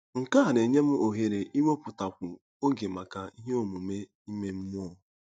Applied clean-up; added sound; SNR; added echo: neural mask model DeepFilterNet 3.